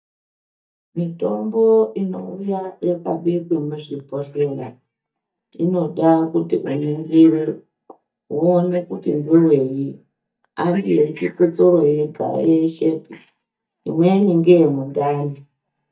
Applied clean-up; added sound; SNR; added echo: neural mask model DeepFilterNet 3.